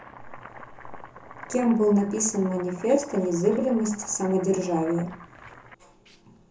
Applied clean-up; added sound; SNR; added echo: none; Domestic sounds, home sounds; 18 dB; reverberation time 0.6 s.